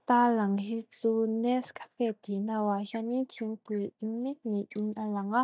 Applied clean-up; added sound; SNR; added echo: neural mask model DeepFilterNet 3.